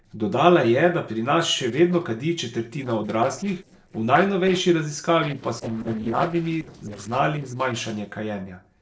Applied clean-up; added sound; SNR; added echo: neural separator model SepFormer DNS4.